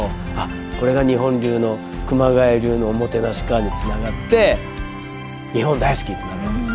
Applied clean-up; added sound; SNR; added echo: none; none; none; none.